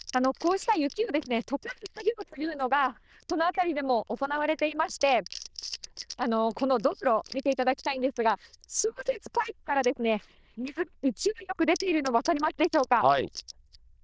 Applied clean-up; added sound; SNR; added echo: neural diffusion model UNIVERSE++.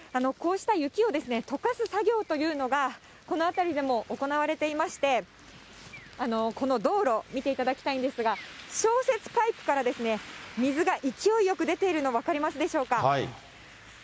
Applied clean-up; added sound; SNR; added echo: none; none; none; none.